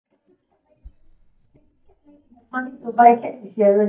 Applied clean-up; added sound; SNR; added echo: neural mask model DeepFilterNet 3.